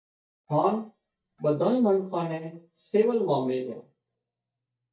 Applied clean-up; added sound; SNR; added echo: neural mask model DeepFilterNet 3.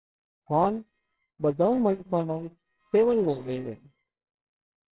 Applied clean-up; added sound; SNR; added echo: neural separator model SepFormer WHAMR!.